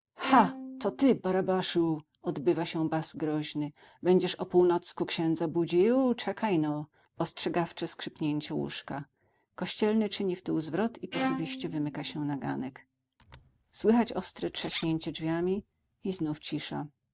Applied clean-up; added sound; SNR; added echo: neural mask model RNNoise.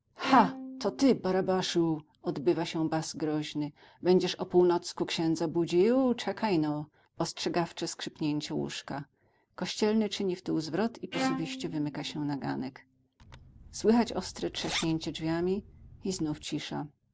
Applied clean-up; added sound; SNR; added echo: none; Bowed string instrument + Zipper (clothing); 10 dB; none.